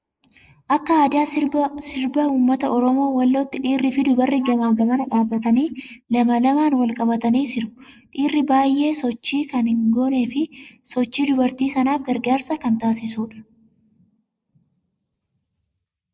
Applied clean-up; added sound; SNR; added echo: neural mask model Resemble Enhance denoiser.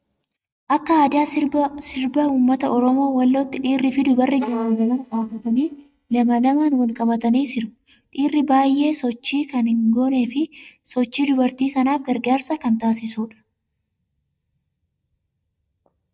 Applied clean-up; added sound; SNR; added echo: neural mask model DeepFilterNet 3.